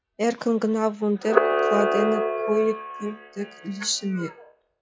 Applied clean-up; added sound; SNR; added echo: classical method log-MMSE.